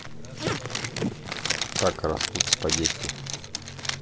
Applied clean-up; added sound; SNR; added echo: none; Zipper (clothing); -3 dB; none.